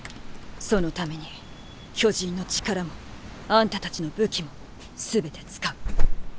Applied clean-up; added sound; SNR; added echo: none; Alarm / Insect; -2 dB; none.